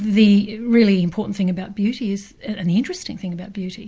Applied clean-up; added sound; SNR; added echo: none; none; none; none.